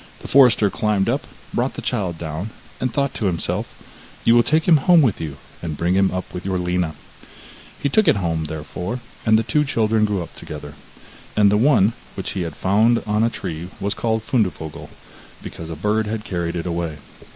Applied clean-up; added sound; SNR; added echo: none; none; none; none.